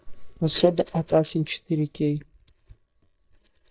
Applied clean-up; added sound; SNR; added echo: neural mask model DeepFilterNet 3.